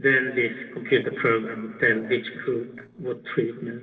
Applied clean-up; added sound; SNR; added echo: neural separator model SepFormer DNS4.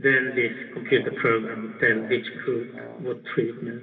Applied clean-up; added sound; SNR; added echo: none; Wind instrument, woodwind instrument; 19 dB; reverberation time 2.3 s.